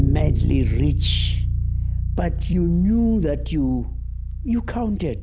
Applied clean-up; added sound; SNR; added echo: none; Bass guitar; -1 dB; none.